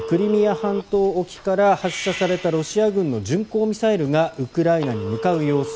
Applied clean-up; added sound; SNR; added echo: none; Telephone; 14 dB; none.